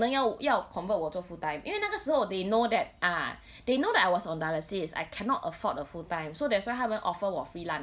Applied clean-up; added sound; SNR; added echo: none; none; none; none.